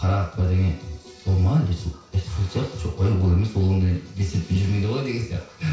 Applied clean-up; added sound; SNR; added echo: none; none; none; reverberation time 0.6 s.